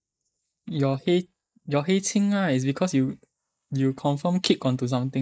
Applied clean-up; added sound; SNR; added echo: neural mask model Resemble Enhance denoiser.